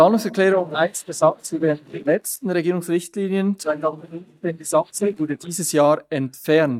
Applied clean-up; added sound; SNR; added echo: neural mask model DeepFilterNet 3.